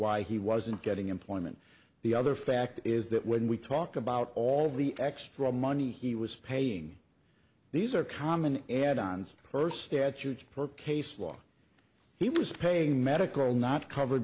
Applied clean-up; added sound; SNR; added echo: none; none; none; none.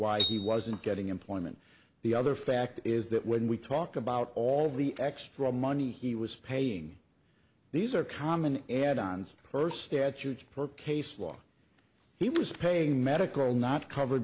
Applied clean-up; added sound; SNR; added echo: none; Piano; 5 dB; none.